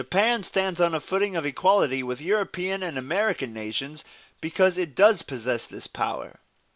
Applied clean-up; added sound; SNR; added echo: none; none; none; none.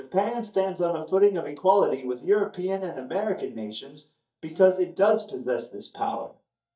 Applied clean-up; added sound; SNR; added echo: neural mask model DeepFilterNet 3.